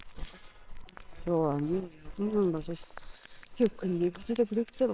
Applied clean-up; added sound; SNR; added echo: neural separator model SepFormer WHAMR!.